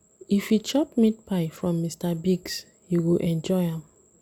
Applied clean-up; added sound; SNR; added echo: none; none; none; none.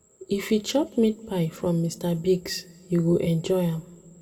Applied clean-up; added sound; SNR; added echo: none; none; none; reverberation time 0.9 s.